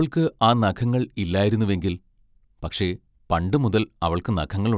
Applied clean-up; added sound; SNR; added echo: none; none; none; none.